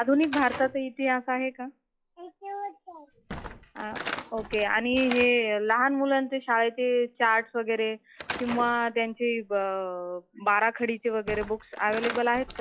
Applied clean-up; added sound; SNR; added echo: classical method log-MMSE.